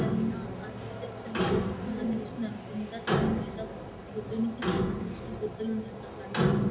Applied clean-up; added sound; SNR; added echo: none; Clock; -4 dB; reverberation time 0.3 s.